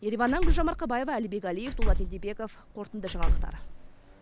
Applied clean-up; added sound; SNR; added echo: none; Slam; -4 dB; none.